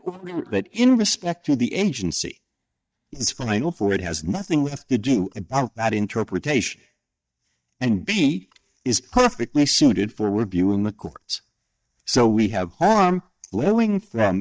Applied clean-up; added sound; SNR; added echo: neural mask model DeepFilterNet 3.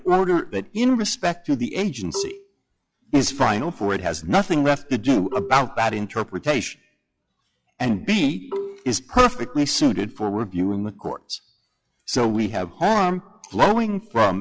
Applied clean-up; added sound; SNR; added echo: classical method log-MMSE.